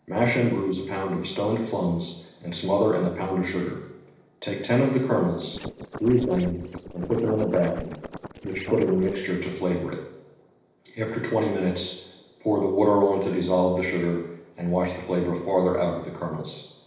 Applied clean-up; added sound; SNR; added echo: neural separator model SepFormer DNS4.